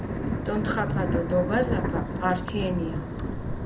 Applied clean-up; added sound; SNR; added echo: none; Thunder; 0 dB; none.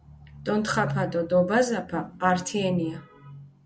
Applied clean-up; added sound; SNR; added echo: none; none; none; none.